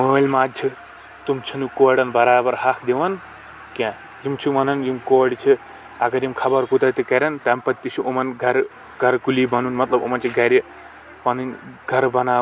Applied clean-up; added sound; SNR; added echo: none; none; none; none.